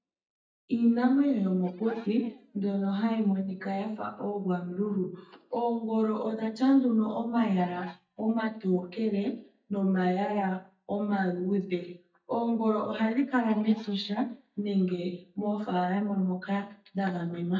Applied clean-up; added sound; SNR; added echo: neural mask model DeepFilterNet 3.